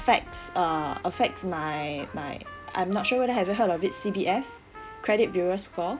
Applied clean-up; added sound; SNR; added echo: none; Trumpet; 17 dB; none.